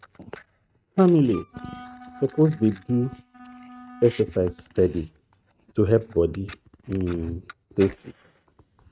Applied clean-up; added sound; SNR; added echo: neural mask model RNNoise.